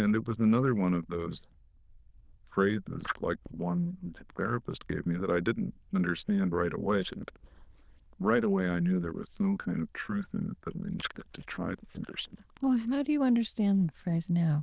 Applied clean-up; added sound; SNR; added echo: neural diffusion model UNIVERSE++.